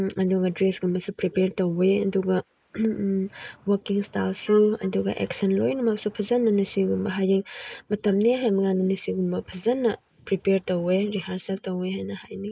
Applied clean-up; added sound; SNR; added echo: neural mask model Resemble Enhance denoiser.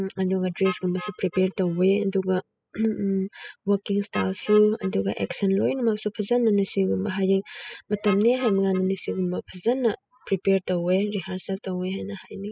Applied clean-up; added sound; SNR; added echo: classical method spectral subtraction.